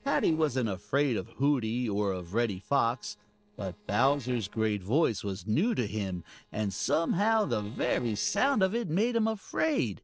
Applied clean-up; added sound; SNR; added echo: neural separator model SepFormer DNS4.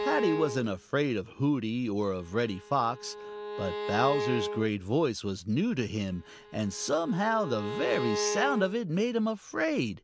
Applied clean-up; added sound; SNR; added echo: none; Bowed string instrument; 7 dB; none.